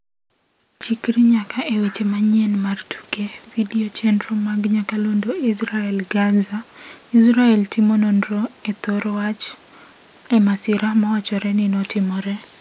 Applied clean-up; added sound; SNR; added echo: none; none; none; none.